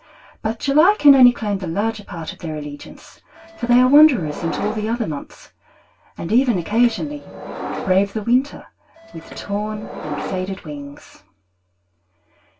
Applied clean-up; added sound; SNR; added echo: none; Subway, metro, underground; 11 dB; reverberation time 0.1 s.